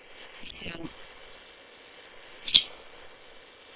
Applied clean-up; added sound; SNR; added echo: neural separator model SepFormer WHAM!.